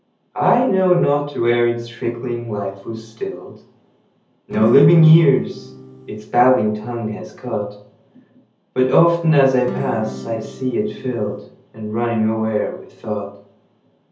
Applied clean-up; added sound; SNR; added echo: none; Acoustic guitar / Strum; 12 dB; reverberation time 0.5 s.